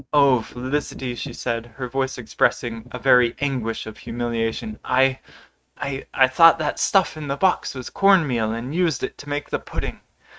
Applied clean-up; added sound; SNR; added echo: neural mask model RNNoise.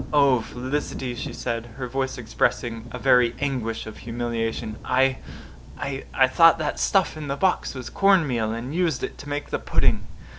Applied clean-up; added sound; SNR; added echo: none; Thunder; 19 dB; none.